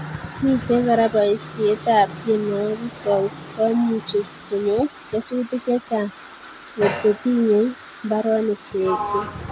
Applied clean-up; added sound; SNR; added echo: none; Sliding door; 13 dB; none.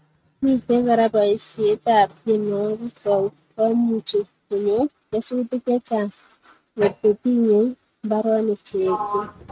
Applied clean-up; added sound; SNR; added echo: neural mask model RNNoise.